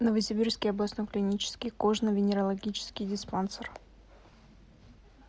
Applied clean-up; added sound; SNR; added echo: none; none; none; none.